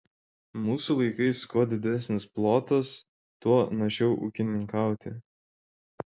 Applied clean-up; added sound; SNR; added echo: none; none; none; none.